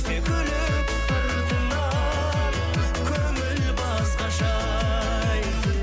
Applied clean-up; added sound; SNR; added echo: none; Trumpet; 12 dB; none.